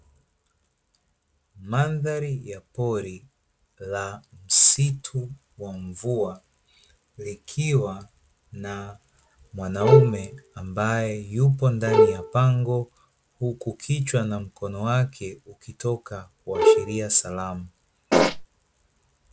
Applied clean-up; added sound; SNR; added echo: none; Fart + Bowed string instrument; -4 dB; none.